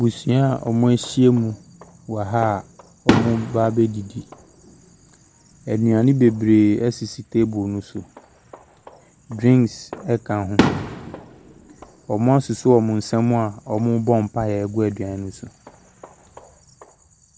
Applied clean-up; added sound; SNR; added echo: none; Fireworks; 10 dB; none.